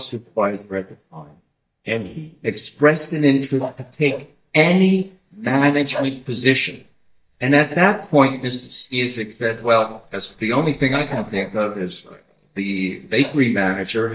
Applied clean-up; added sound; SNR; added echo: neural mask model DeepFilterNet 3.